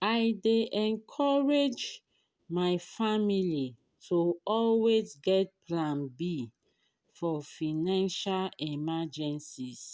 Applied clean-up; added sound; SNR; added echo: none; none; none; none.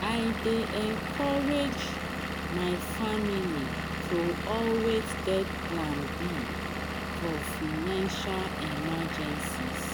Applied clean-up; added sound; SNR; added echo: none; Engine / Vehicle; 1 dB; none.